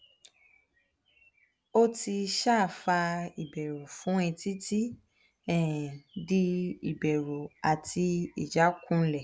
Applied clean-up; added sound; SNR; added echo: none; none; none; none.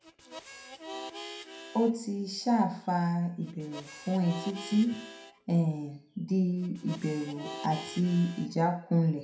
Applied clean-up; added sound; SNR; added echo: none; Harmonica; 14 dB; reverberation time 0.4 s.